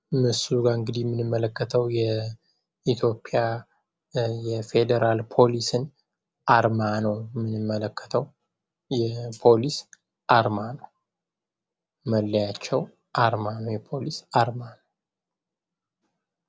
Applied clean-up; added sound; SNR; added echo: none; none; none; none.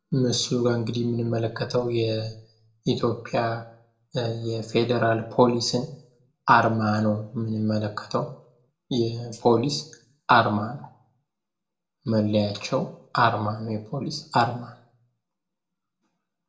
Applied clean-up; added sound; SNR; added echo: none; none; none; reverberation time 0.4 s.